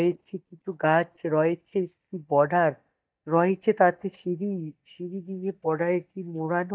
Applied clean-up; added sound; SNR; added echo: neural mask model DeepFilterNet 3.